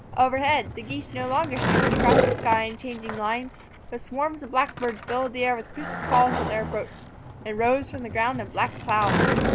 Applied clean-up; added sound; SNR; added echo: none; Skateboard; 1 dB; none.